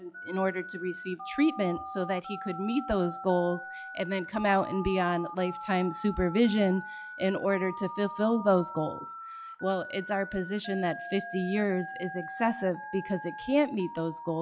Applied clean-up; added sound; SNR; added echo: classical method log-MMSE.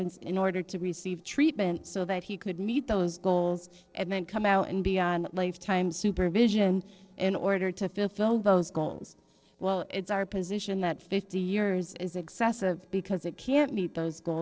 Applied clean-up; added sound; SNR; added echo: neural separator model SepFormer DNS4.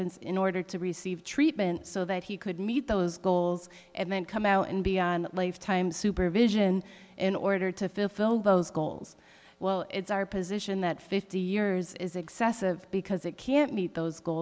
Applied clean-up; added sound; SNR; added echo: none; none; none; none.